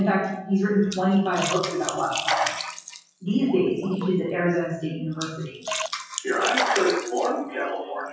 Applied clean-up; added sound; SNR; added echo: classical method WPE with log-MMSE.